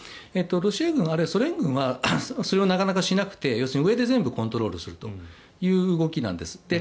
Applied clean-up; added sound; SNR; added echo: none; none; none; none.